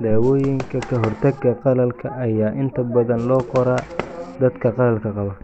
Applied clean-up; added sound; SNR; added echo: none; Run; 14 dB; none.